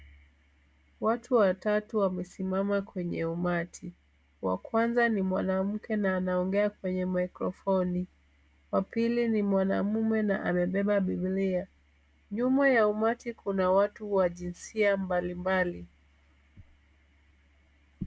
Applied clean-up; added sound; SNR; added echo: none; none; none; none.